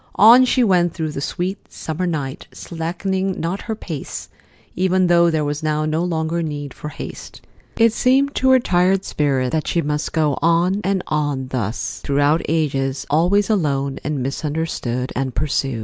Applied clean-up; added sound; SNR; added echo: none; none; none; none.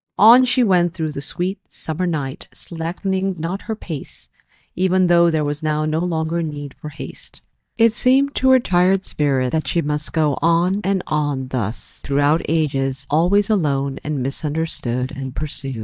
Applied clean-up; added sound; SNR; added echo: neural mask model DeepFilterNet 3.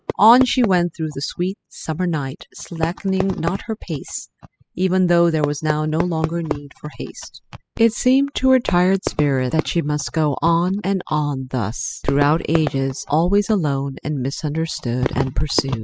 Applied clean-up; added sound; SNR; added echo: classical method spectral subtraction.